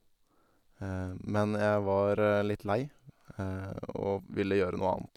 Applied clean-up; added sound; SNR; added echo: none; none; none; none.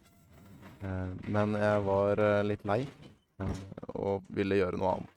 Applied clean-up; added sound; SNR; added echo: neural mask model RNNoise.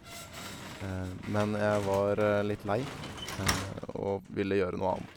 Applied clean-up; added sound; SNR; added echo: none; Slam; 10 dB; none.